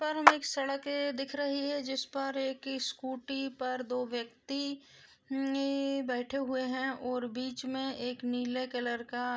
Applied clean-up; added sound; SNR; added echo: none; Clapping; -4 dB; none.